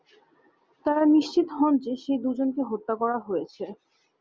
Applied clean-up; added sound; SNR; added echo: none; none; none; none.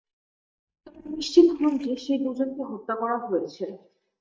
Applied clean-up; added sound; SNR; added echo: neural mask model DeepFilterNet 3.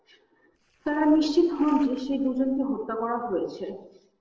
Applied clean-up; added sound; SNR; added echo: neural separator model SepFormer DNS4.